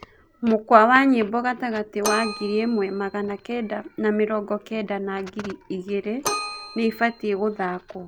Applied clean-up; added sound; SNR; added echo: none; Keyboard (musical); 14 dB; none.